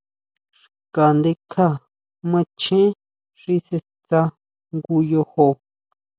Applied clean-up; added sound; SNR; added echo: none; none; none; none.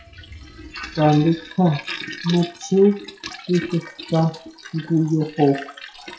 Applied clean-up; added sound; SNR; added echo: classical method WPE with log-MMSE.